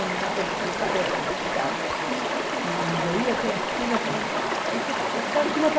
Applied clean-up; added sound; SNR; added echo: none; Stream; -3 dB; none.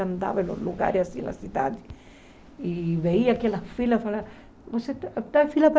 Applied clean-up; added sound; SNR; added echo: none; none; none; none.